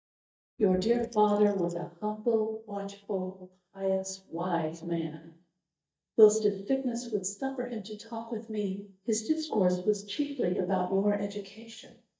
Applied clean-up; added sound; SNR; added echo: neural mask model DeepFilterNet 3.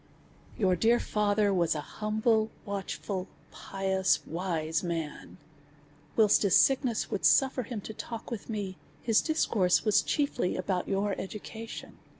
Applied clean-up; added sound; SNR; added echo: none; none; none; none.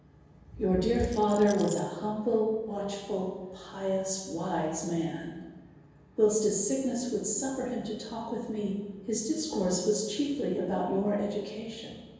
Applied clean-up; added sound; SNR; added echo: none; Rattle; 19 dB; reverberation time 1.2 s.